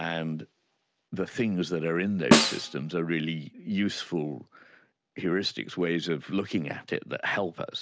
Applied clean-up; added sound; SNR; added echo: none; Snare drum; -4 dB; none.